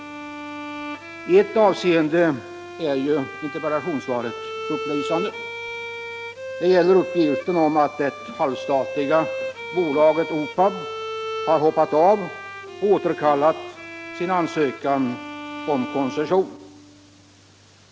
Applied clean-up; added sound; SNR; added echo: none; Bowed string instrument; 10 dB; none.